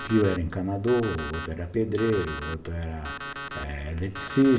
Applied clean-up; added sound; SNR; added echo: none; Alarm; 12 dB; reverberation time 0.5 s.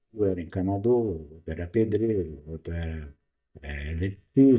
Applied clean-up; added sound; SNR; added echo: neural mask model DeepFilterNet 3.